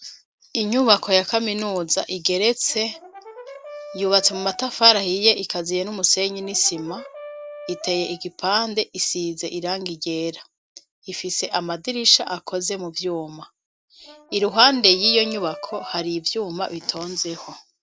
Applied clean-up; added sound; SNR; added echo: none; Brass instrument; 16 dB; none.